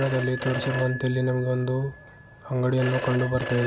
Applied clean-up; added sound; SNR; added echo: none; Telephone; 7 dB; none.